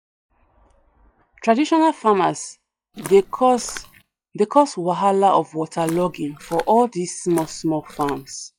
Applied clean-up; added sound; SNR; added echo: classical method log-MMSE.